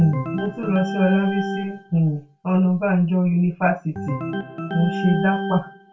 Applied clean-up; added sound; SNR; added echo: none; Organ; 7 dB; reverberation time 0.2 s.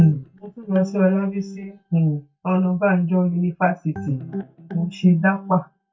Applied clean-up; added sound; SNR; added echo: neural mask model DeepFilterNet 3.